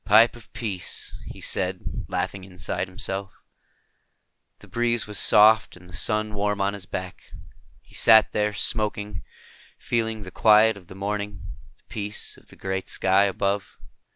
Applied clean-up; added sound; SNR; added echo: none; none; none; none.